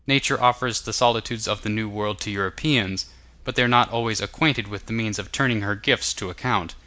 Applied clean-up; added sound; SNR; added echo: none; none; none; none.